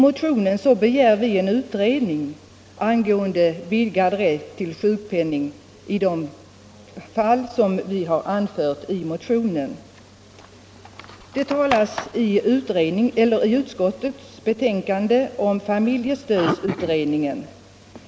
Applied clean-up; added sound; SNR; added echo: none; none; none; none.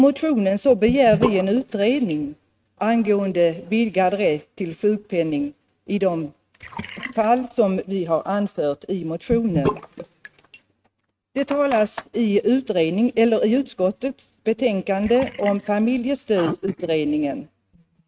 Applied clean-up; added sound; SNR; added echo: neural mask model RNNoise.